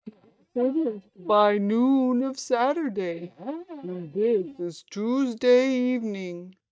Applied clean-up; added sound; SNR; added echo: neural mask model DeepFilterNet 3.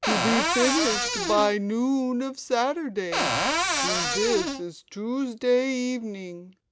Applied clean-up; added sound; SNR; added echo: none; Cupboard open or close; -1 dB; none.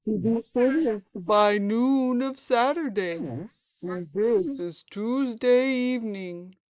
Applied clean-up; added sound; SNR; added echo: neural mask model Resemble Enhance denoiser.